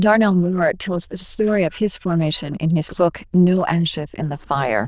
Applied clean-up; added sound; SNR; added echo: neural diffusion model UNIVERSE++.